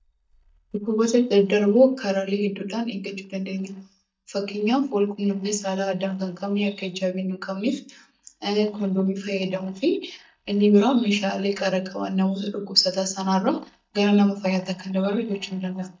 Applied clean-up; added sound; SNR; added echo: neural mask model DeepFilterNet 3.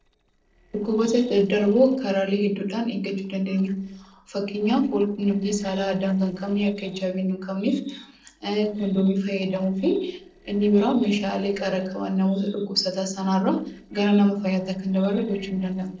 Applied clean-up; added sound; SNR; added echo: neural separator model SepFormer DNS4.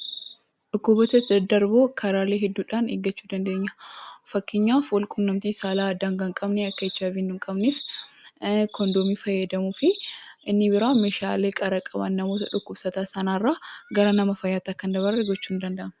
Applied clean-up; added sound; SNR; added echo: none; none; none; none.